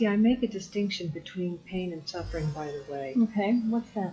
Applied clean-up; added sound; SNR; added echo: classical method WPE with log-MMSE.